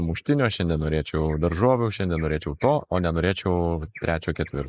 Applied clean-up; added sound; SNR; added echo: neural mask model Resemble Enhance denoiser.